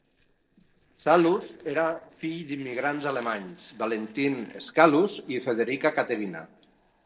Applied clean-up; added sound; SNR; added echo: neural separator model SepFormer DNS4.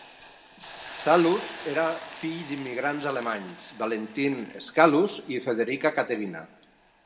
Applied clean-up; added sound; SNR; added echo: none; Hiss; 17 dB; reverberation time 0.8 s.